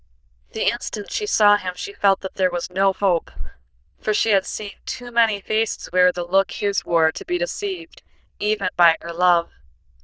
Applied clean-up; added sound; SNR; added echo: neural diffusion model UNIVERSE++.